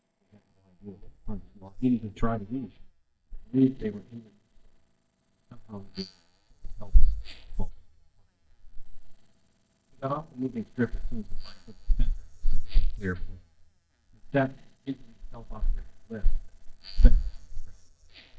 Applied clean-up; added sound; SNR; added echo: neural mask model DeepFilterNet 3.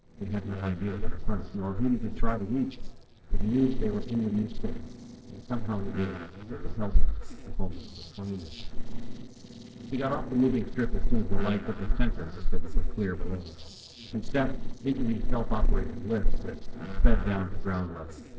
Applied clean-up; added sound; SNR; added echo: neural separator model SepFormer DNS4.